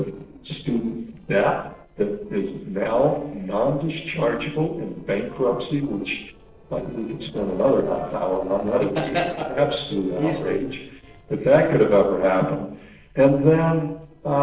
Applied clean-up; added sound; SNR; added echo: neural separator model SepFormer DNS4.